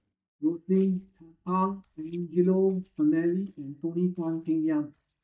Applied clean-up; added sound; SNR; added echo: neural mask model DeepFilterNet 3.